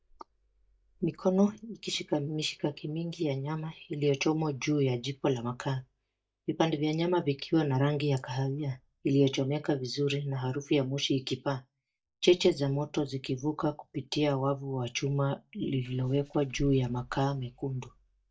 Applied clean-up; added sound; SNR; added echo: neural mask model DeepFilterNet 3.